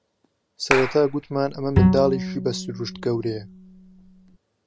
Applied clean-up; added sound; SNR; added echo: none; Bowed string instrument + Clapping; 0 dB; none.